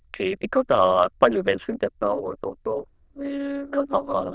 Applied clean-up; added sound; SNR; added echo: neural diffusion model UNIVERSE++.